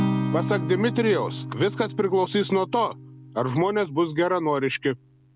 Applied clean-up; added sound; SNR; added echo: none; Acoustic guitar; 7 dB; none.